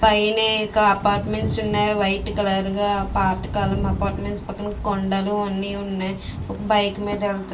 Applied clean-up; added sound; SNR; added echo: none; Thunder / Rain; 9 dB; reverberation time 0.3 s.